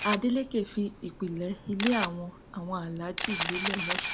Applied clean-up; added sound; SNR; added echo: none; Camera; 5 dB; none.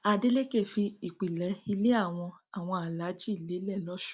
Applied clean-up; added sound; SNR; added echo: none; none; none; none.